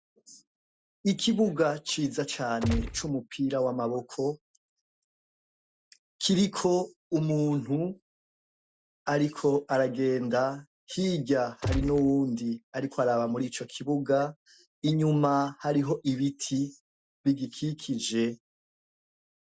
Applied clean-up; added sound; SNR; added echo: none; Gunshot, gunfire; 2 dB; none.